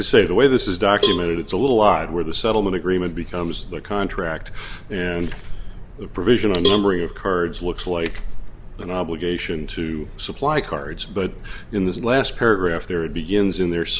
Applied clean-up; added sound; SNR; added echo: none; Cowbell; 5 dB; none.